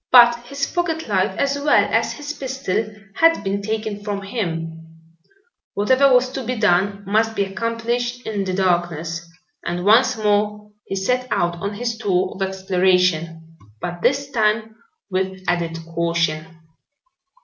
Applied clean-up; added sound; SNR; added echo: none; none; none; none.